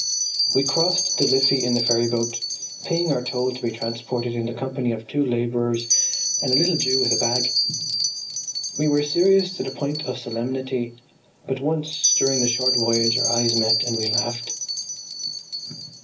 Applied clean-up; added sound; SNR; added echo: none; Bell; 1 dB; reverberation time 0.4 s.